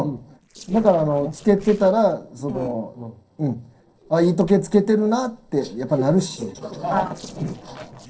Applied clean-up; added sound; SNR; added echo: neural separator model SepFormer DNS4.